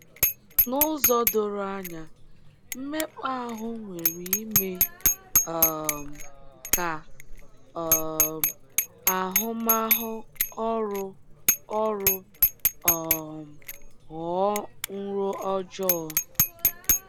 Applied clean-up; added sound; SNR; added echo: none; Bicycle bell; -3 dB; none.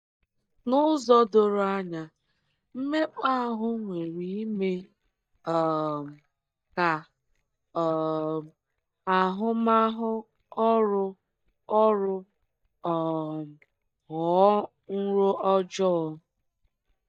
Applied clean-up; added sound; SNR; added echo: neural mask model DeepFilterNet 3.